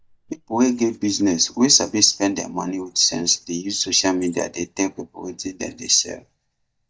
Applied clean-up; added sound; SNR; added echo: neural mask model DeepFilterNet 3.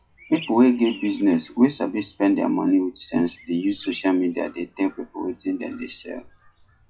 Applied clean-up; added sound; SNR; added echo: classical method WPE with log-MMSE.